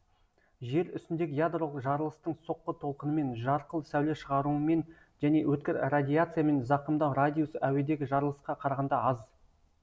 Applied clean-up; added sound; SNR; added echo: none; none; none; none.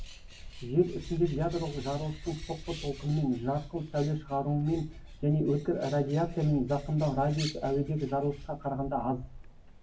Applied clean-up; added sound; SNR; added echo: none; Bird; 13 dB; reverberation time 0.3 s.